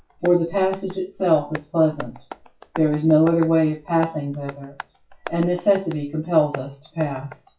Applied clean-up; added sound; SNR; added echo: classical method WPE with log-MMSE.